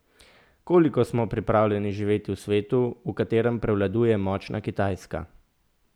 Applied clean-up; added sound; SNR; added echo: none; none; none; none.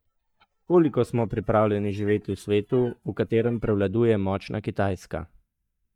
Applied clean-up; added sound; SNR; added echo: neural mask model DeepFilterNet 3.